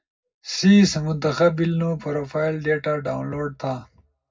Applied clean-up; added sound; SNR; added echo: none; none; none; reverberation time 0.4 s.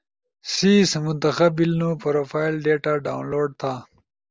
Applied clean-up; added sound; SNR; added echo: none; none; none; none.